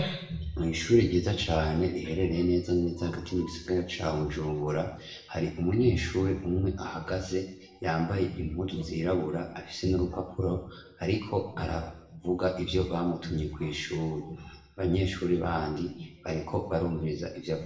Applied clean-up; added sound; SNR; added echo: none; none; none; reverberation time 0.8 s.